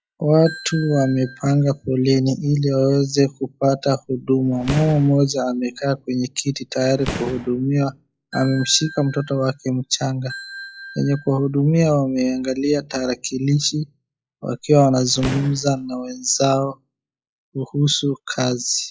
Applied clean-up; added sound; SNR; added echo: classical method log-MMSE.